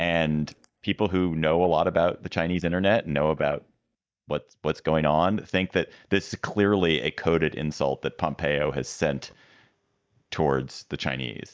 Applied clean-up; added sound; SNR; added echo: neural mask model DeepFilterNet 3.